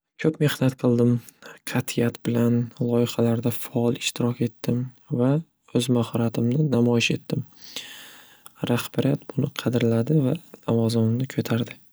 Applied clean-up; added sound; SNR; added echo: none; none; none; none.